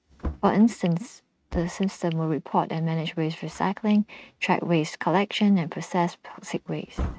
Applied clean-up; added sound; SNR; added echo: neural mask model RNNoise.